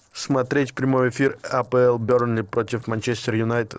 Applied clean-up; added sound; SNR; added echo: neural separator model SepFormer DNS4.